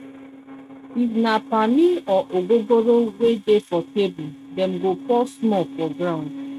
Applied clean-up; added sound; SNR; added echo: neural mask model RNNoise.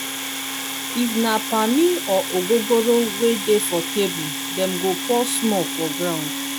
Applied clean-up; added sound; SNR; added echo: none; Domestic sounds, home sounds + Domestic sounds, home sounds; 5 dB; none.